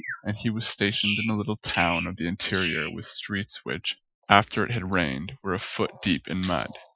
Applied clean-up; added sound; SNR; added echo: classical method Wiener filter.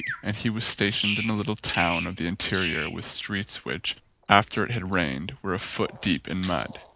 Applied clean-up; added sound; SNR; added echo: none; Bird vocalization, bird call, bird song; 10 dB; none.